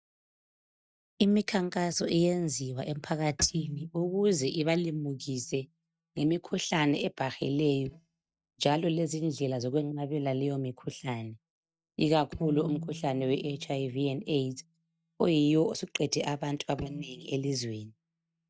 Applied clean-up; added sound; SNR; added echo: neural mask model DeepFilterNet 3.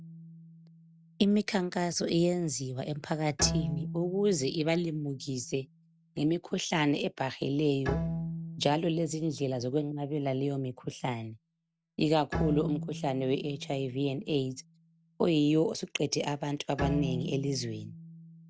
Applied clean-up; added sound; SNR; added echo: none; Bowed string instrument; 10 dB; none.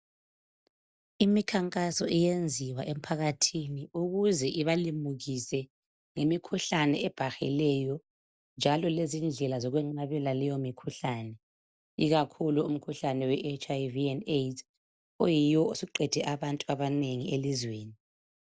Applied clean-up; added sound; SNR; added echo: none; none; none; none.